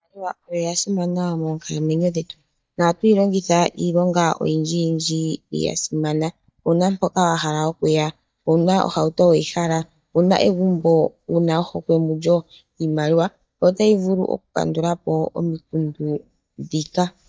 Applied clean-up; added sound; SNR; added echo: neural mask model DeepFilterNet 3.